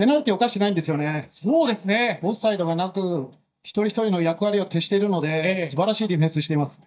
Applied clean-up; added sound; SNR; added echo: neural mask model DeepFilterNet 3.